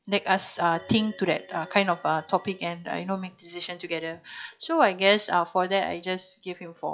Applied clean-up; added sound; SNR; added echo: classical method log-MMSE.